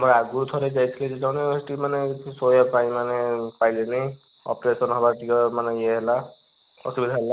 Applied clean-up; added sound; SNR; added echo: none; Insect; 1 dB; none.